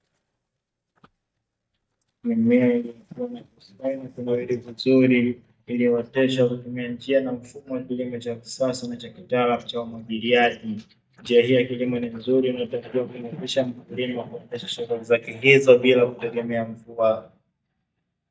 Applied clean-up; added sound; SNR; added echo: neural mask model DeepFilterNet 3.